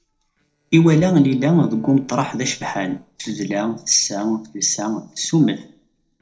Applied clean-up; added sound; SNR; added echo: neural separator model SepFormer DNS4.